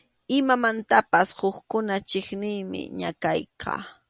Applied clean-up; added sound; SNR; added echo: none; none; none; none.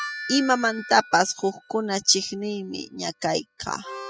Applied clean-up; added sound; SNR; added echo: classical method spectral subtraction.